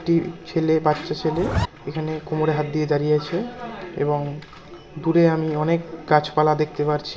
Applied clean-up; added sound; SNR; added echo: none; Zipper (clothing); 1 dB; reverberation time 0.8 s.